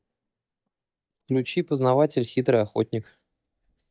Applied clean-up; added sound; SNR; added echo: neural mask model DeepFilterNet 3.